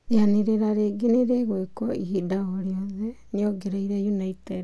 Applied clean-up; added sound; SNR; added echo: none; none; none; none.